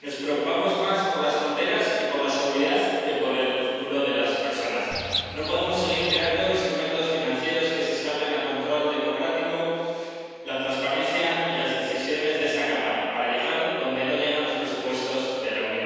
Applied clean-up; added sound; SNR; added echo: none; Bird; 7 dB; reverberation time 2.1 s.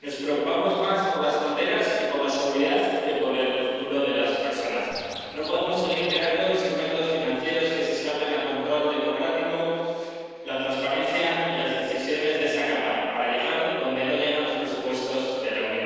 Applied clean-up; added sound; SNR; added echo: neural separator model SepFormer DNS4.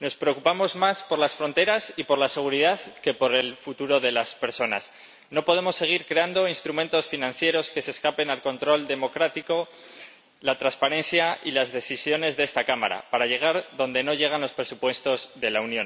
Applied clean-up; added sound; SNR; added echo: none; none; none; none.